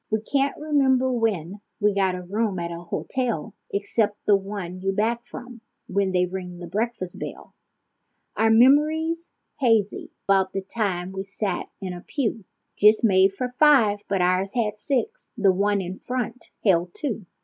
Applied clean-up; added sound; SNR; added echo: none; none; none; none.